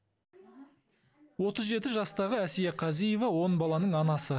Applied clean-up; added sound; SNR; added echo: none; none; none; none.